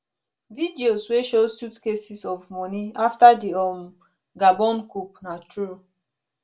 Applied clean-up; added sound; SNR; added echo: none; none; none; reverberation time 0.2 s.